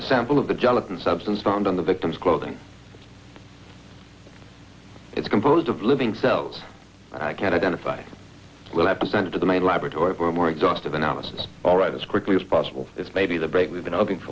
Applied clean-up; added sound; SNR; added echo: none; none; none; none.